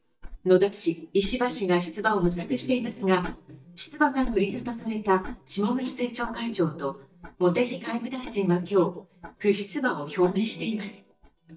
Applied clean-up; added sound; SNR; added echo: neural mask model DeepFilterNet 3.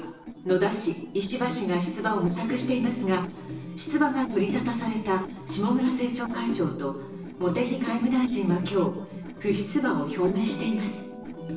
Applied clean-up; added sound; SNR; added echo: neural separator model SepFormer DNS4.